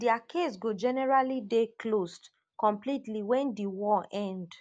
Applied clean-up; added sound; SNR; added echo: none; none; none; none.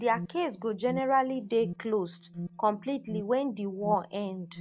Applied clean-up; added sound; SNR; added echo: none; Alarm; 12 dB; none.